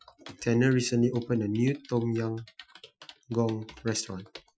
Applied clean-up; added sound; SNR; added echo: classical method Wiener filter.